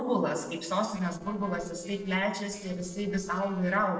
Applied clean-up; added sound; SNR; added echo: neural separator model SepFormer DNS4.